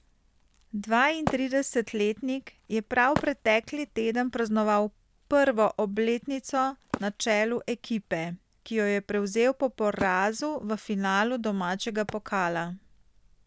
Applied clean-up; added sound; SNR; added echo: none; Wood; 15 dB; none.